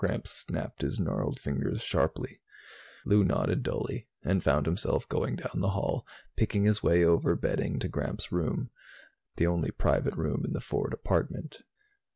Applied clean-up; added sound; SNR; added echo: none; none; none; none.